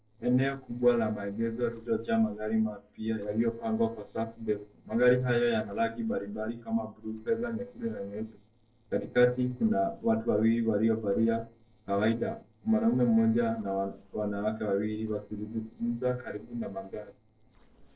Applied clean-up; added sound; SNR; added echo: neural separator model SepFormer DNS4.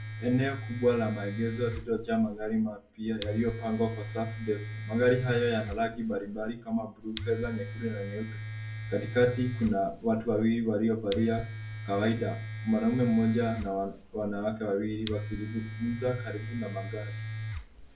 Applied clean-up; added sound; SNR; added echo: none; Domestic sounds, home sounds; 8 dB; reverberation time 0.3 s.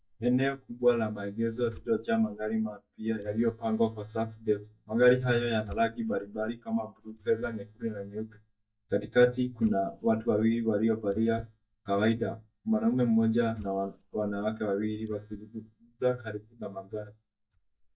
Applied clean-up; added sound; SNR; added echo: neural mask model DeepFilterNet 3.